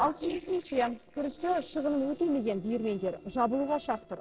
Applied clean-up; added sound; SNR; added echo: neural separator model SepFormer DNS4.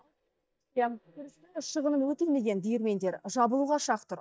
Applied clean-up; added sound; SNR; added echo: neural mask model DeepFilterNet 3.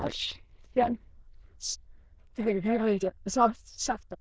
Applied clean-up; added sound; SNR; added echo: neural diffusion model UNIVERSE++.